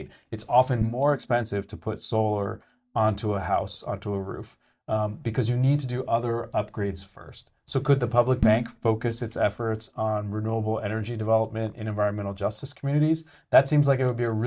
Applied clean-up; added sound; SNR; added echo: neural mask model DeepFilterNet 3.